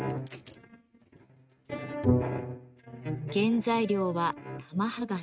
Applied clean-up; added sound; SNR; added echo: neural mask model RNNoise.